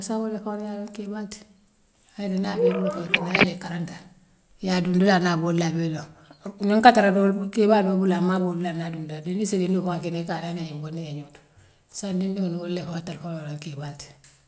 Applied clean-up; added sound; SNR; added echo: none; Telephone; -1 dB; none.